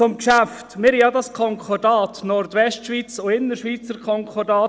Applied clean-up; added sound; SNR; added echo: none; none; none; none.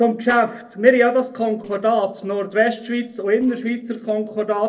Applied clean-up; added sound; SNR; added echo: neural separator model SepFormer DNS4.